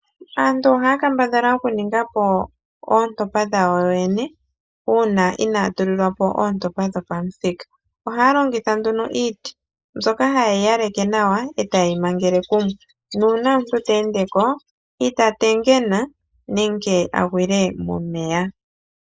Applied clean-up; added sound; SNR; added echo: neural mask model Resemble Enhance denoiser.